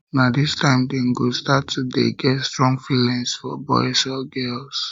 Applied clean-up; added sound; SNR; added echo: none; none; none; none.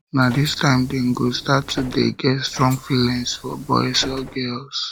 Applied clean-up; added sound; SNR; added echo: none; Bus; 17 dB; none.